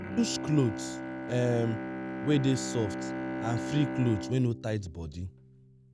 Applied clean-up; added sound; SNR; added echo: none; Bowed string instrument; 6 dB; none.